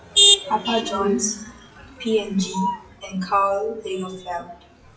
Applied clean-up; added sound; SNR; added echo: classical method WPE with log-MMSE.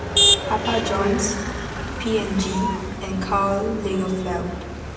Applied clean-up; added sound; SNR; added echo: none; Motor vehicle (road); 0 dB; reverberation time 1.3 s.